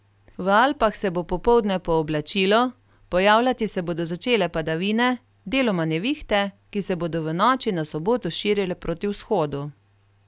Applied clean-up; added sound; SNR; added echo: none; none; none; none.